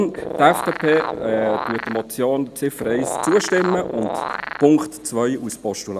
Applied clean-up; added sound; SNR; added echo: none; Animal; 6 dB; none.